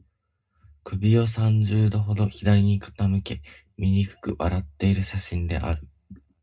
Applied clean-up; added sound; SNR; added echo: none; none; none; reverberation time 0.2 s.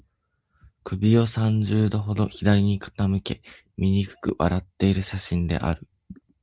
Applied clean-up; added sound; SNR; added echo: none; none; none; none.